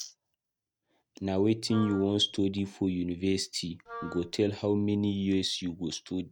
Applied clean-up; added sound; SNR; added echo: neural mask model RNNoise.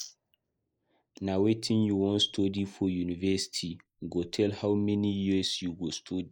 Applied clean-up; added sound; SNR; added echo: neural mask model Resemble Enhance denoiser.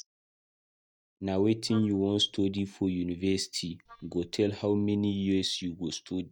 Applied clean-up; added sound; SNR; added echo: neural mask model DeepFilterNet 3.